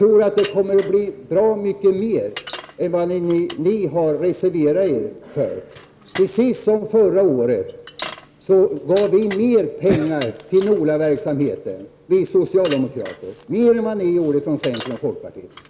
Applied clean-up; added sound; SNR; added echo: none; Bicycle; 18 dB; none.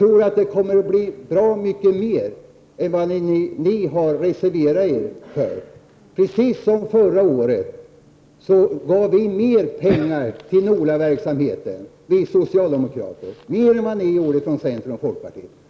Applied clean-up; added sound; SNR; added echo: none; none; none; none.